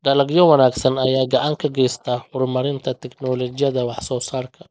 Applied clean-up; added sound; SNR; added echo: neural mask model Resemble Enhance denoiser.